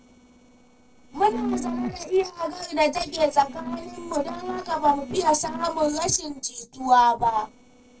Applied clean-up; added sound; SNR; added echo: neural separator model SepFormer DNS4.